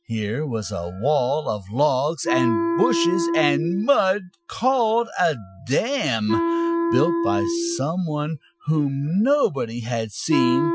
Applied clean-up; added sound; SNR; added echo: classical method Wiener filter.